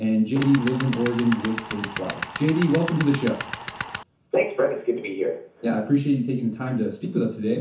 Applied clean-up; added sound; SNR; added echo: none; Tools; 9 dB; reverberation time 0.9 s.